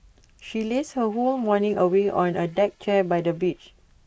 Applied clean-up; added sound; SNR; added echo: neural mask model Resemble Enhance denoiser.